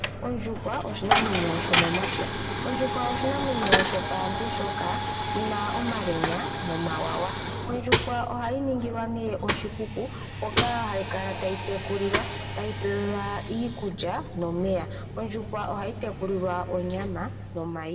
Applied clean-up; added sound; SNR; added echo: none; Coin (dropping); -2 dB; reverberation time 1.6 s.